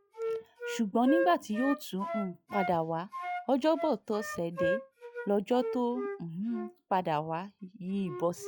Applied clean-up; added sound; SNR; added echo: classical method log-MMSE.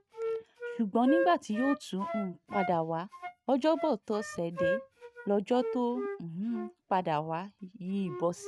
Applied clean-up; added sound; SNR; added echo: neural mask model RNNoise.